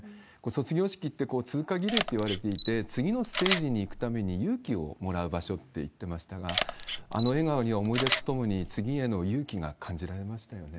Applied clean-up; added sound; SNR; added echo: none; Camera; 1 dB; none.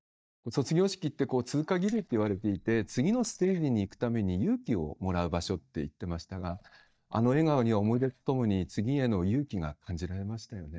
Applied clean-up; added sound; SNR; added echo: neural mask model DeepFilterNet 3.